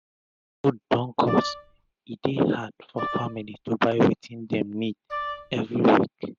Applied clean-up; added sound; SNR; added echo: none; Wind instrument, woodwind instrument; 9 dB; none.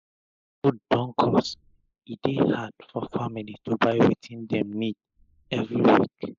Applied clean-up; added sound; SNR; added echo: neural mask model Resemble Enhance denoiser.